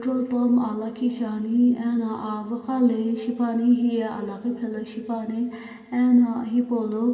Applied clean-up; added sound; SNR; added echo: none; none; none; reverberation time 2.2 s.